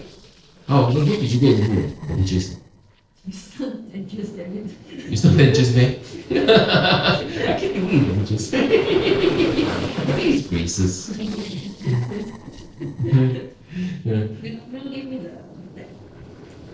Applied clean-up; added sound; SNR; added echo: neural separator model SepFormer DNS4.